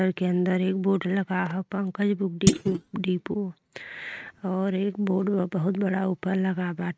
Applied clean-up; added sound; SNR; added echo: neural mask model RNNoise.